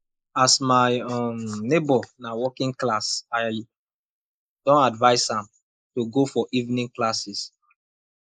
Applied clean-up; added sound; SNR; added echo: neural mask model Resemble Enhance denoiser.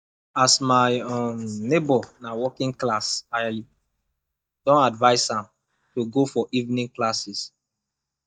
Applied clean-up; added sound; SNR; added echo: neural mask model DeepFilterNet 3.